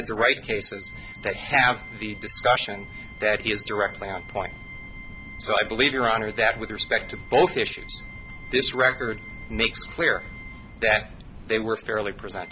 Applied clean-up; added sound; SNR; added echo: none; Organ; 17 dB; none.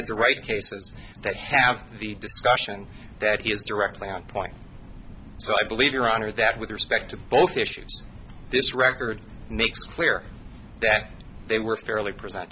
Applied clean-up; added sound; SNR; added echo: none; none; none; none.